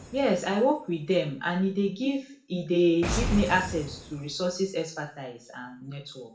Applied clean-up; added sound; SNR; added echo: none; Boom; 10 dB; reverberation time 0.4 s.